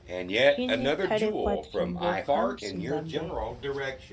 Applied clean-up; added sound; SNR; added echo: none; Fart; -5 dB; none.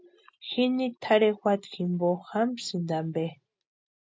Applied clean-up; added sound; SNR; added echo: none; none; none; none.